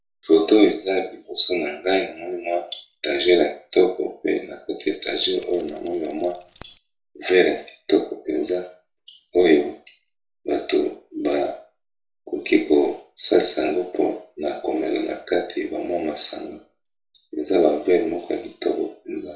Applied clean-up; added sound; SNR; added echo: none; Keys jangling; 19 dB; reverberation time 0.3 s.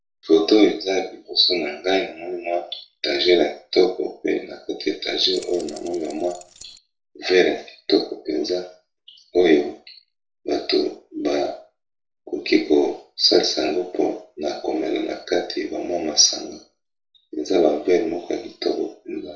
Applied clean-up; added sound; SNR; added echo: neural separator model SepFormer DNS4.